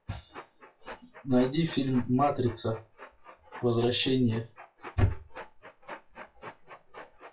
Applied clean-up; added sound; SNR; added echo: classical method WPE with log-MMSE.